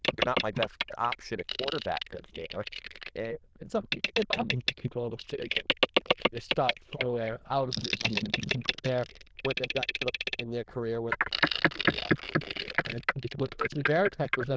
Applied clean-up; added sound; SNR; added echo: neural diffusion model UNIVERSE++.